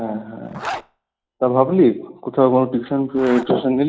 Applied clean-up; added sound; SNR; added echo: classical method log-MMSE.